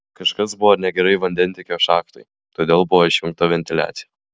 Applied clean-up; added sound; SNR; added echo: none; none; none; none.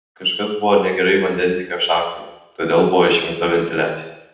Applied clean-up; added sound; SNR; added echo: none; none; none; reverberation time 0.8 s.